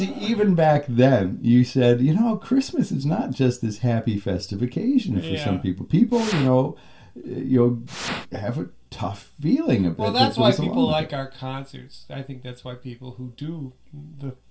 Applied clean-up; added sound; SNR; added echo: none; Fire; 9 dB; reverberation time 0.2 s.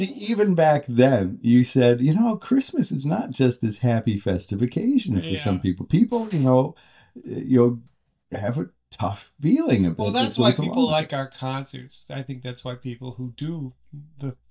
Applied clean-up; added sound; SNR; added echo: neural mask model DeepFilterNet 3.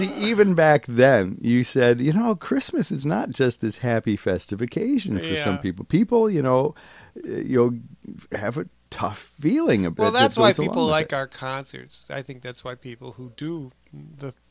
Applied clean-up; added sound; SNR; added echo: none; none; none; none.